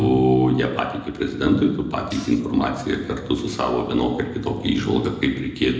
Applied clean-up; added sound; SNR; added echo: neural separator model SepFormer DNS4.